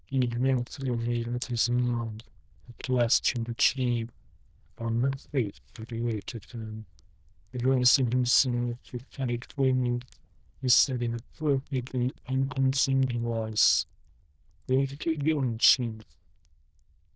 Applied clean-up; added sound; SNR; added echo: neural diffusion model UNIVERSE++.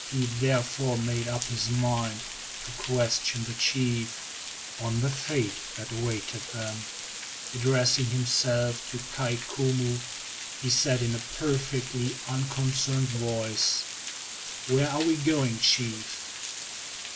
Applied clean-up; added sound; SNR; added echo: none; Water; 8 dB; none.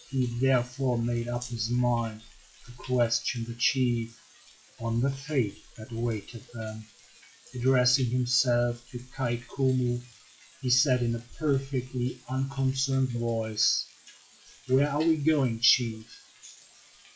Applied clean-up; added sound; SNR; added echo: classical method log-MMSE.